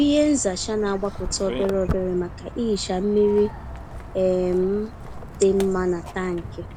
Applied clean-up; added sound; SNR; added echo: none; Walk, footsteps; 11 dB; none.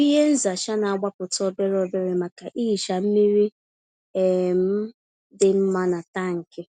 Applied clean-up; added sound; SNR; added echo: none; none; none; none.